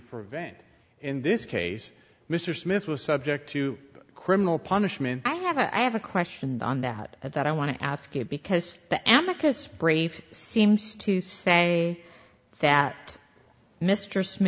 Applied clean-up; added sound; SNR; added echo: none; none; none; none.